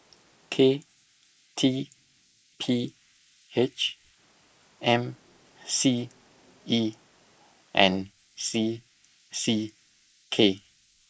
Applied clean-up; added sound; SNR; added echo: neural mask model Resemble Enhance denoiser.